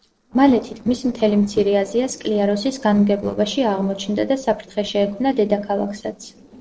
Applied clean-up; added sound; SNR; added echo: neural separator model SepFormer DNS4.